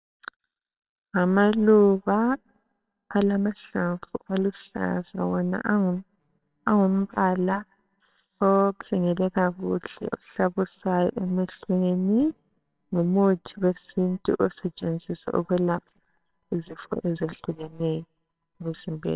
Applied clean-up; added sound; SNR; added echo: neural separator model SepFormer WHAMR!.